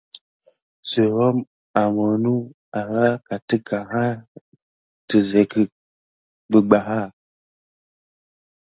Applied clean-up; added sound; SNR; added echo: none; none; none; none.